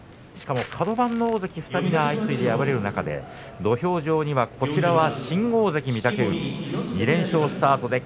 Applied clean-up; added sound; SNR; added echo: none; Crackle; 17 dB; none.